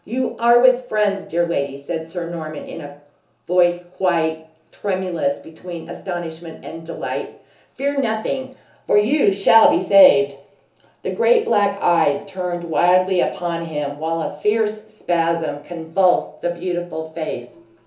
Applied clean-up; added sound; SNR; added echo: none; none; none; reverberation time 0.8 s.